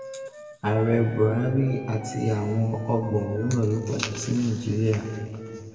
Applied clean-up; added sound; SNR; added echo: none; Wind instrument, woodwind instrument; 17 dB; reverberation time 2.2 s.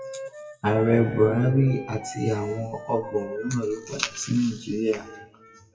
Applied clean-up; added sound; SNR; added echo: classical method WPE with log-MMSE.